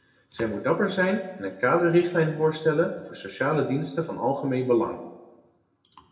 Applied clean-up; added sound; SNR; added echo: none; none; none; reverberation time 0.7 s.